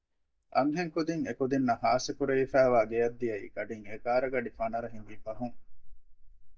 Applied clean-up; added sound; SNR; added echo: neural mask model DeepFilterNet 3.